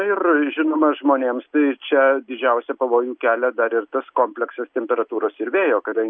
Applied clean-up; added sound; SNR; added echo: none; none; none; none.